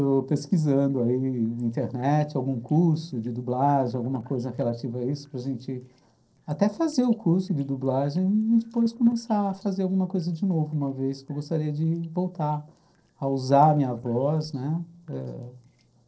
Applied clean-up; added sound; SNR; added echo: neural separator model SepFormer DNS4.